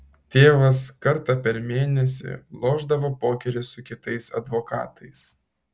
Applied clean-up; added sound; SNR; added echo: none; none; none; none.